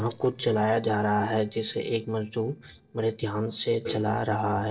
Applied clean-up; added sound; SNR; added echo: neural separator model SepFormer DNS4.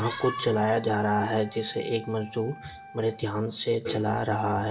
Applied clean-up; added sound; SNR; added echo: none; Wind instrument, woodwind instrument; 19 dB; reverberation time 0.7 s.